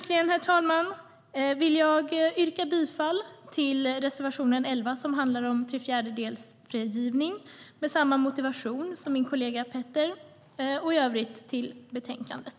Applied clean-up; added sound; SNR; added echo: none; none; none; none.